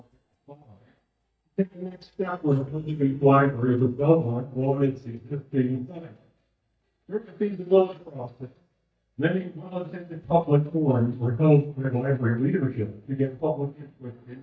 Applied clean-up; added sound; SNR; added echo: neural mask model DeepFilterNet 3.